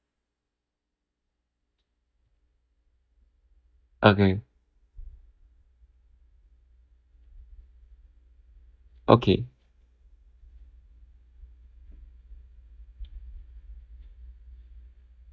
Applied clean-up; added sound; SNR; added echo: neural mask model DeepFilterNet 3.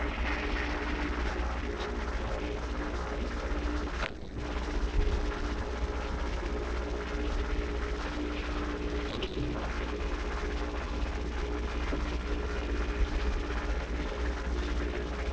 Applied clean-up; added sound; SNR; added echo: neural separator model SepFormer DNS4.